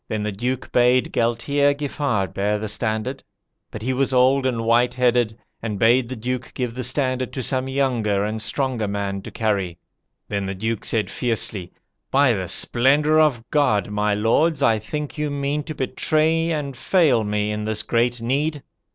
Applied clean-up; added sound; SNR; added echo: none; none; none; none.